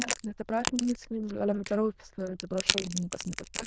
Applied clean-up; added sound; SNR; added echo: neural diffusion model UNIVERSE++.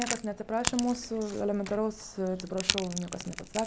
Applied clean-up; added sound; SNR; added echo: none; Crack / Crackle; 5 dB; none.